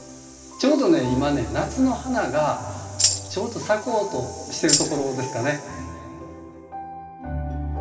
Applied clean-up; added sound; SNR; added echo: none; Tambourine; -1 dB; reverberation time 2.5 s.